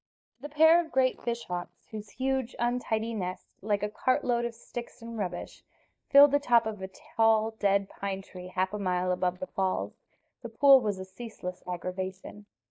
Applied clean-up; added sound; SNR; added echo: neural mask model DeepFilterNet 3.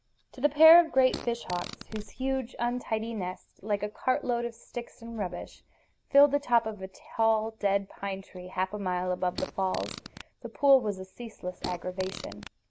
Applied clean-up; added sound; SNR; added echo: none; Fart; 12 dB; none.